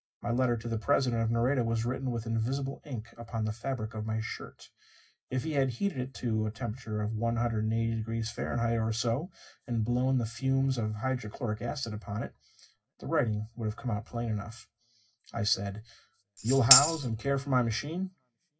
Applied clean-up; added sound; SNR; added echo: none; Tambourine; -4 dB; reverberation time 0.4 s.